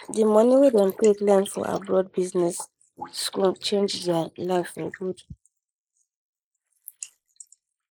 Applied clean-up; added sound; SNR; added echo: neural mask model Resemble Enhance denoiser.